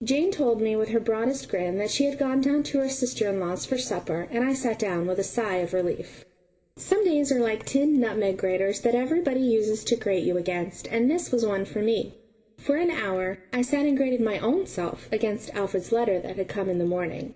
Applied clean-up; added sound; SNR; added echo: none; none; none; reverberation time 0.9 s.